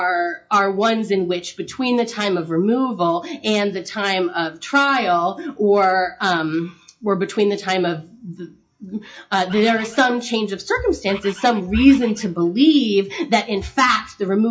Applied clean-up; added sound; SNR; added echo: classical method WPE with log-MMSE.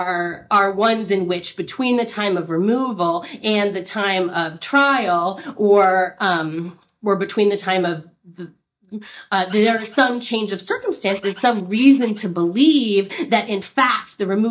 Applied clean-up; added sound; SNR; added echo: neural mask model DeepFilterNet 3.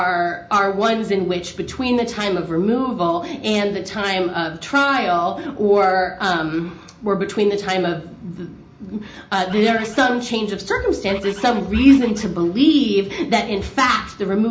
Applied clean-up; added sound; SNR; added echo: none; Bird; 17 dB; reverberation time 0.4 s.